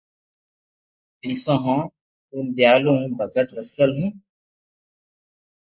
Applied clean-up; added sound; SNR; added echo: neural mask model Resemble Enhance denoiser.